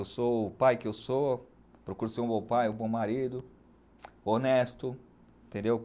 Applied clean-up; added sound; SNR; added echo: none; none; none; none.